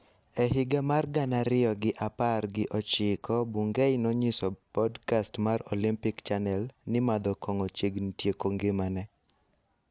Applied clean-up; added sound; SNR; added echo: none; none; none; none.